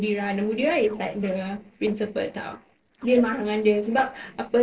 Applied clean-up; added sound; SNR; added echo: neural separator model SepFormer DNS4.